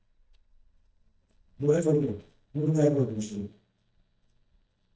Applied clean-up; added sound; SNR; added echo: neural mask model DeepFilterNet 3.